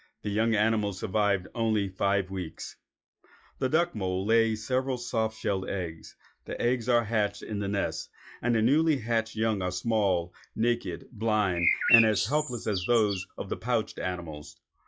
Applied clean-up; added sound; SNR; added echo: classical method log-MMSE.